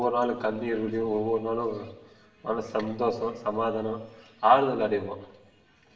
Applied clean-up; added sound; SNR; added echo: none; none; none; reverberation time 0.8 s.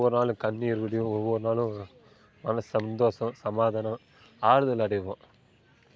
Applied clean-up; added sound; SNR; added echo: none; none; none; none.